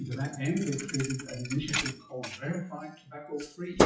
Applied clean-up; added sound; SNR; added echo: classical method WPE with log-MMSE.